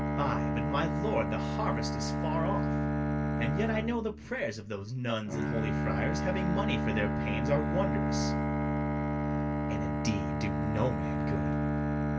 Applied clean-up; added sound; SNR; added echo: none; Bowed string instrument; -4 dB; reverberation time 0.2 s.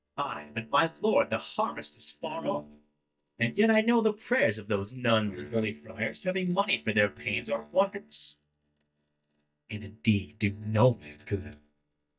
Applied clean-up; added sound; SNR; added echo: neural mask model DeepFilterNet 3.